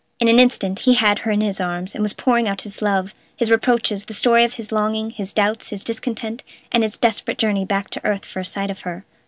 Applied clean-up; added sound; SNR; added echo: none; none; none; none.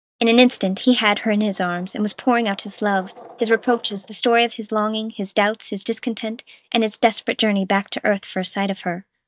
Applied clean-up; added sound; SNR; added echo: neural mask model DeepFilterNet 3.